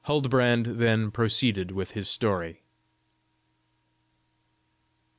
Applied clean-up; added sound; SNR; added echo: none; none; none; none.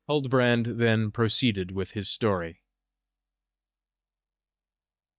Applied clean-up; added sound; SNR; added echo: neural mask model DeepFilterNet 3.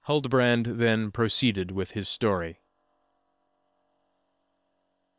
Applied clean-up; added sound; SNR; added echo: neural separator model SepFormer WHAM!.